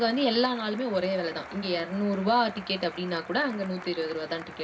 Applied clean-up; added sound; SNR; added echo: none; Applause; 15 dB; reverberation time 0.4 s.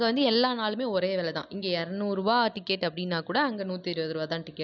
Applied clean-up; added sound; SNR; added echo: none; none; none; none.